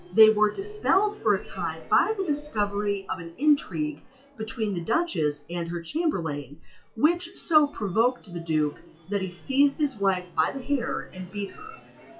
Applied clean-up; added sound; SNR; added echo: classical method WPE with log-MMSE.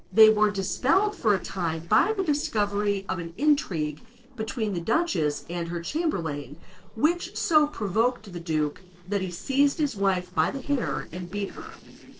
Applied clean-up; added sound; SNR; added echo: neural separator model SepFormer DNS4.